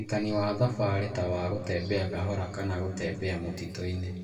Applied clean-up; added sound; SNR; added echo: none; none; none; reverberation time 2.1 s.